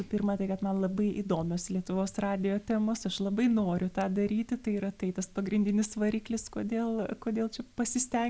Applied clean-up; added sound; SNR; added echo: none; none; none; none.